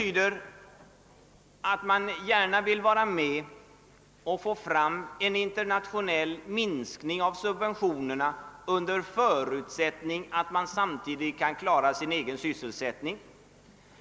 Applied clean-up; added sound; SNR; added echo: none; none; none; none.